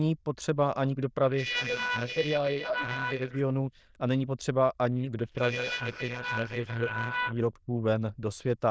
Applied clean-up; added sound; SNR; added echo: neural diffusion model UNIVERSE++.